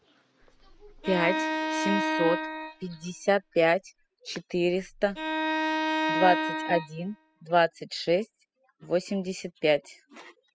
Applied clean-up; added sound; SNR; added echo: classical method spectral subtraction.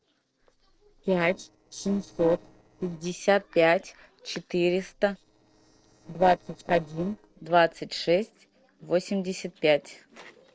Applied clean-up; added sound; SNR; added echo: neural separator model SepFormer DNS4.